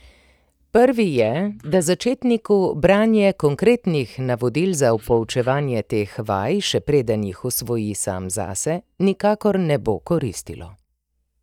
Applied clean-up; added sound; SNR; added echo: neural mask model DeepFilterNet 3.